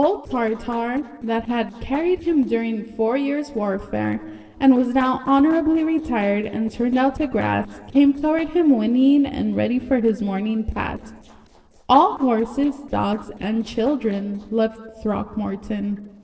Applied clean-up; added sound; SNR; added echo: neural separator model SepFormer DNS4.